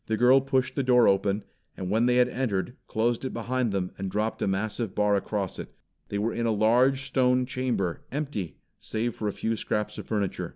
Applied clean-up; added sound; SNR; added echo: none; none; none; none.